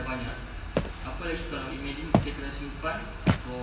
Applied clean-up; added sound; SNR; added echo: none; Walk, footsteps; -1 dB; reverberation time 0.9 s.